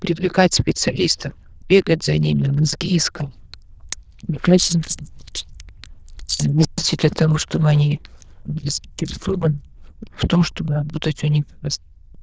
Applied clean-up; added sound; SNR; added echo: neural diffusion model UNIVERSE++.